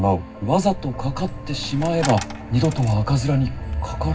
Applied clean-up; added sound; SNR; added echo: none; Coin (dropping); 12 dB; reverberation time 0.4 s.